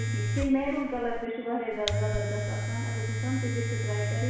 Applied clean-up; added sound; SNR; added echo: none; Domestic sounds, home sounds; -1 dB; reverberation time 1.1 s.